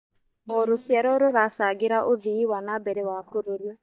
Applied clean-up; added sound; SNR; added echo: neural mask model DeepFilterNet 3.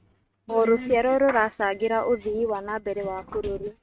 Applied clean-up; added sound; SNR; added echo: neural mask model RNNoise.